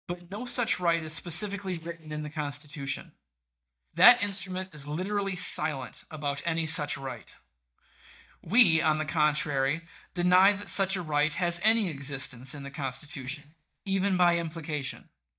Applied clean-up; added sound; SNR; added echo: neural mask model DeepFilterNet 3.